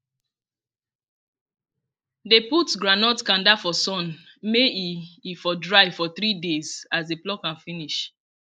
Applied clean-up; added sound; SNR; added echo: neural mask model Resemble Enhance denoiser.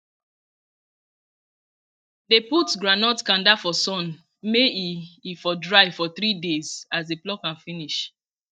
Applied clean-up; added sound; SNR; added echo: neural mask model DeepFilterNet 3.